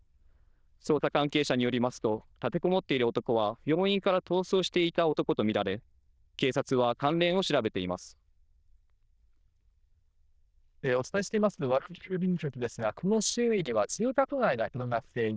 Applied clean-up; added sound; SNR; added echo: neural diffusion model UNIVERSE++.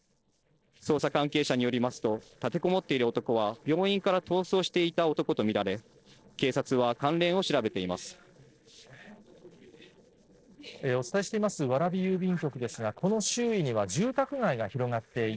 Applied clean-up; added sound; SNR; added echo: neural separator model SepFormer DNS4.